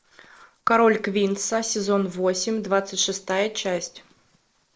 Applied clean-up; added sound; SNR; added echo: neural separator model SepFormer DNS4.